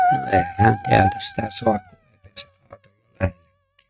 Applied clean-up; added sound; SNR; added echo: neural mask model RNNoise.